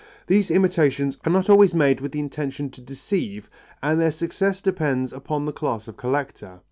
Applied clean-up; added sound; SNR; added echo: none; none; none; none.